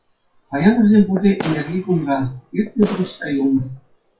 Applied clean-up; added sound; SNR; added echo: classical method WPE with log-MMSE.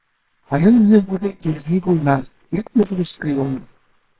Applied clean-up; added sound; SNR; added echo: neural separator model SepFormer WHAMR!.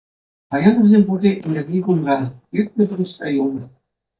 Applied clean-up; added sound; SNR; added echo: neural mask model DeepFilterNet 3.